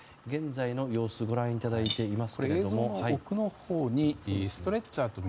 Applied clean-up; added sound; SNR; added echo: none; Cutlery, silverware / Dishes, pots, and pans; 13 dB; none.